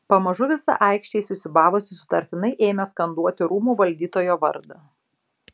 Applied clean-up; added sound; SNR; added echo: none; none; none; none.